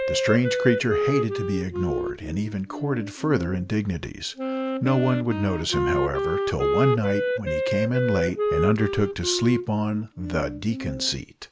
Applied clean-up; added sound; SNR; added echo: none; Wind instrument, woodwind instrument; 2 dB; none.